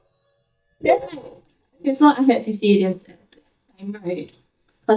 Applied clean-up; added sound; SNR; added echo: neural mask model DeepFilterNet 3.